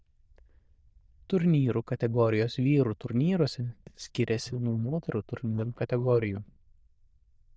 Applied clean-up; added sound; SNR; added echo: neural diffusion model UNIVERSE++.